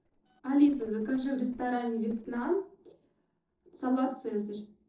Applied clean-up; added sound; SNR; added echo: neural separator model SepFormer DNS4.